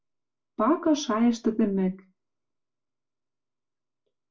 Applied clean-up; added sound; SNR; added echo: none; none; none; reverberation time 0.2 s.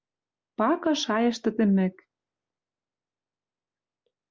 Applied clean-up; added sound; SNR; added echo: none; none; none; none.